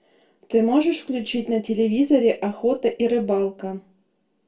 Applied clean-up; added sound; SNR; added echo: none; none; none; reverberation time 0.2 s.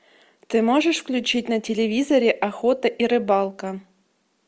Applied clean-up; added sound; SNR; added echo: none; none; none; none.